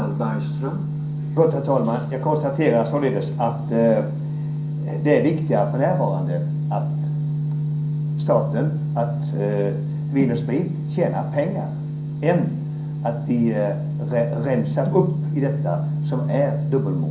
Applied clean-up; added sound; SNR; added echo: none; none; none; reverberation time 0.6 s.